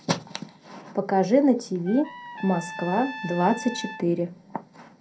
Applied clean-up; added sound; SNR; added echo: none; Trumpet; 14 dB; reverberation time 0.2 s.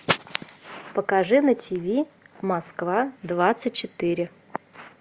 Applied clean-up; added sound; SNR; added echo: none; none; none; none.